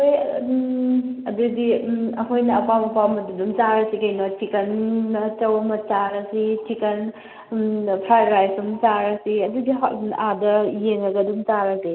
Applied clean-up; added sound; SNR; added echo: none; none; none; none.